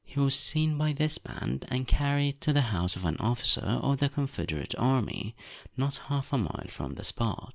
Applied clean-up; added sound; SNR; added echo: none; none; none; none.